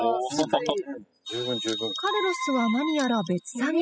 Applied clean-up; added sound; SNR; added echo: classical method spectral subtraction.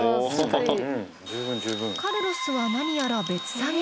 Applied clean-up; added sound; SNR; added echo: none; Crushing; 20 dB; none.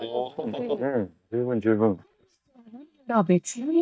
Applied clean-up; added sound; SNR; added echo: neural mask model DeepFilterNet 3.